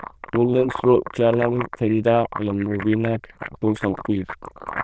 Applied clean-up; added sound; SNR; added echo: neural diffusion model UNIVERSE++.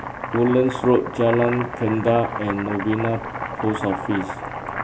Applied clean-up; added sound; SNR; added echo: none; Domestic sounds, home sounds; 7 dB; none.